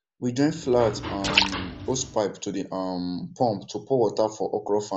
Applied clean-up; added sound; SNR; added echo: none; Liquid; 3 dB; none.